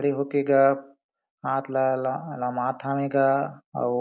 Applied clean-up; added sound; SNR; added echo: none; none; none; none.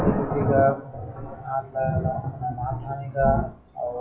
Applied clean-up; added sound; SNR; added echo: classical method WPE with log-MMSE.